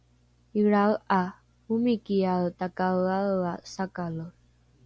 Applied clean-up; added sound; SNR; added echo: none; none; none; none.